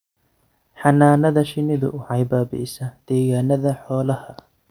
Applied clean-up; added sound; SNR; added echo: none; none; none; none.